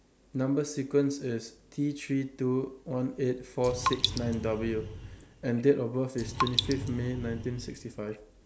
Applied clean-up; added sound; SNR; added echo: none; Raindrop; 4 dB; none.